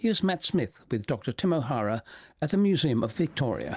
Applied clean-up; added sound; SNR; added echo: none; none; none; none.